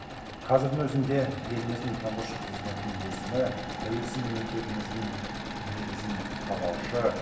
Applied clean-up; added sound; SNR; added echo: none; Engine / Mechanisms; 5 dB; none.